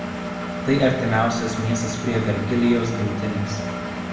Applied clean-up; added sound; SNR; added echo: none; Engine; 5 dB; reverberation time 1.0 s.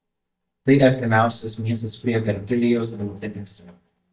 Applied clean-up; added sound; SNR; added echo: neural mask model DeepFilterNet 3.